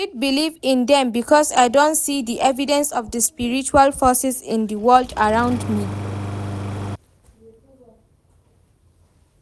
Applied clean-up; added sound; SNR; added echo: none; Engine starting; 9 dB; none.